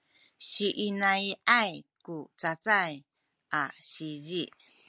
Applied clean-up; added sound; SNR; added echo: none; none; none; none.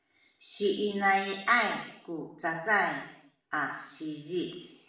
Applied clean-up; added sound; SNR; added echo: none; none; none; reverberation time 0.8 s.